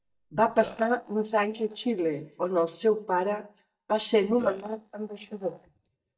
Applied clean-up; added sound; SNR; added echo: neural mask model DeepFilterNet 3.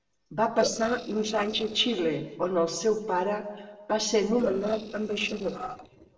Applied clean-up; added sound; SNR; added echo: neural separator model SepFormer DNS4.